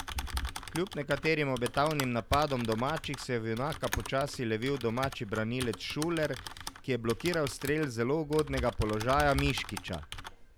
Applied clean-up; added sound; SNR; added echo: none; Typing; 9 dB; none.